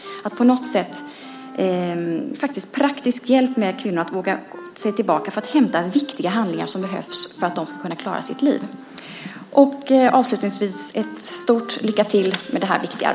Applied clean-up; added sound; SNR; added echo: none; Wind instrument, woodwind instrument; 18 dB; none.